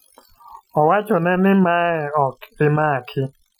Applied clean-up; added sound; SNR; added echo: classical method Wiener filter.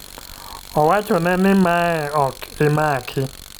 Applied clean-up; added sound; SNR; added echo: none; Tools; 19 dB; none.